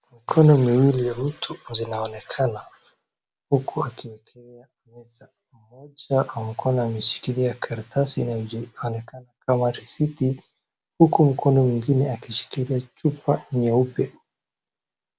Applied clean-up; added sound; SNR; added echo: none; none; none; none.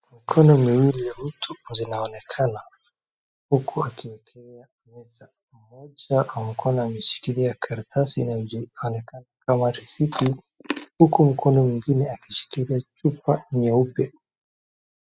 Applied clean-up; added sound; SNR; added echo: classical method spectral subtraction.